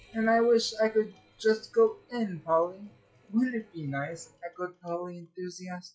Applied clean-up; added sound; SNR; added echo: classical method log-MMSE.